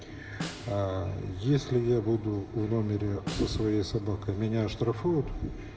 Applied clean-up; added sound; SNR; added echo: none; Snare drum; 15 dB; reverberation time 1.0 s.